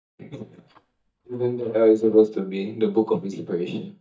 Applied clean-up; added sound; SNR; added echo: neural mask model DeepFilterNet 3.